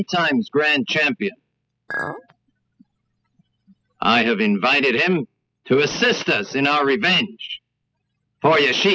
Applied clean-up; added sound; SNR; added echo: classical method spectral subtraction.